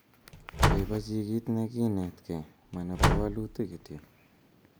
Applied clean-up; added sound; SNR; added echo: none; Slam; -2 dB; none.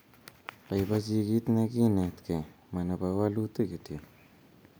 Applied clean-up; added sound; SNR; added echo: none; none; none; none.